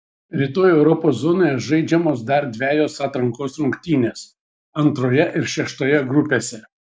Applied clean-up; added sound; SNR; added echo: none; none; none; none.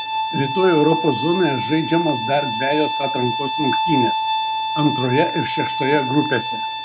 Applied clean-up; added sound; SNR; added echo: none; Bowed string instrument; 2 dB; none.